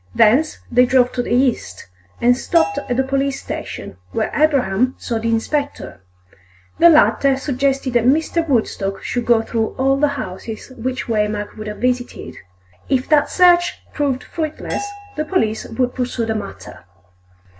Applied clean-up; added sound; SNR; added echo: none; Bell; 14 dB; none.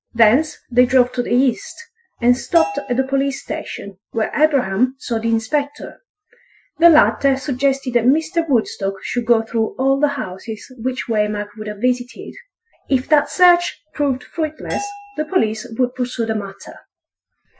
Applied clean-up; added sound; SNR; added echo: classical method Wiener filter.